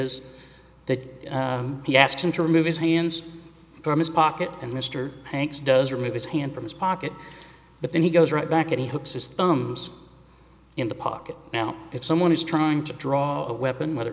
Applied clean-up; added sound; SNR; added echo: none; none; none; none.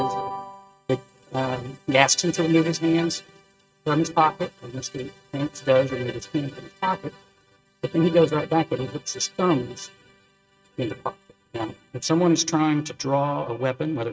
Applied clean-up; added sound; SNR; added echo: neural mask model RNNoise.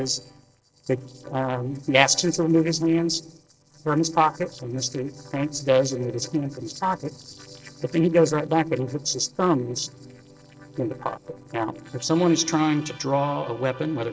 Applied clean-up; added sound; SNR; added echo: neural separator model SepFormer DNS4.